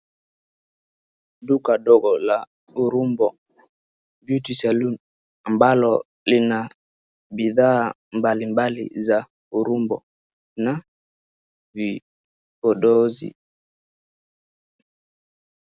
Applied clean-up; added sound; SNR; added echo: none; none; none; none.